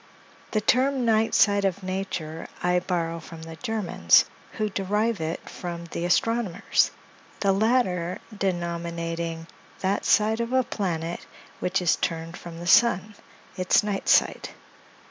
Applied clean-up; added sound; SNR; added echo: none; none; none; none.